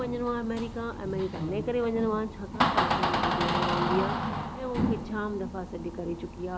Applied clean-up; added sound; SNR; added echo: none; Door; -2 dB; none.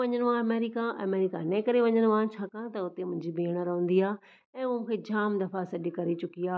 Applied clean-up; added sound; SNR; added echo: none; none; none; none.